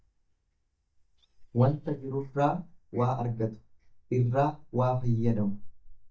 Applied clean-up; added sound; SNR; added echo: neural mask model DeepFilterNet 3.